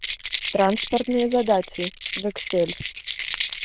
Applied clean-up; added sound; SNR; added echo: neural diffusion model UNIVERSE++.